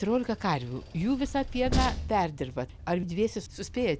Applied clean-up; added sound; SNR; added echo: none; Train; 7 dB; none.